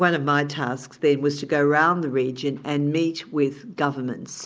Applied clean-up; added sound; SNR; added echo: none; none; none; none.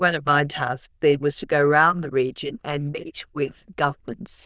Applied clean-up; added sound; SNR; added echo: neural diffusion model UNIVERSE++.